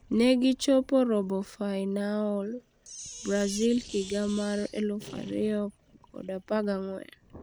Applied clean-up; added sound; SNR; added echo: none; Sink (filling or washing); 19 dB; none.